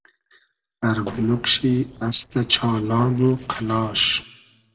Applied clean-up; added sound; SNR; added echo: neural separator model SepFormer DNS4.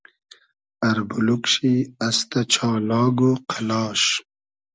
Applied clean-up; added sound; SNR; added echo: none; none; none; none.